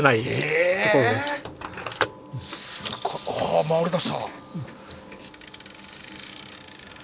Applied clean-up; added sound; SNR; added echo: none; none; none; none.